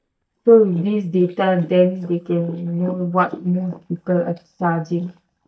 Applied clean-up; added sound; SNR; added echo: neural mask model DeepFilterNet 3.